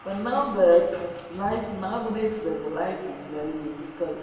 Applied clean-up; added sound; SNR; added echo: none; none; none; reverberation time 1.3 s.